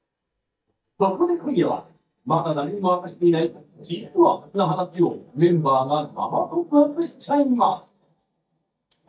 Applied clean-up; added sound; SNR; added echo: neural mask model DeepFilterNet 3.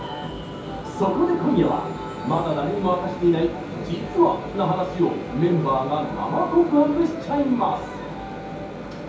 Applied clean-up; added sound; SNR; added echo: none; Microwave oven; 12 dB; reverberation time 0.6 s.